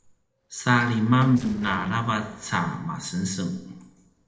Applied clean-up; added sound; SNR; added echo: neural separator model SepFormer DNS4.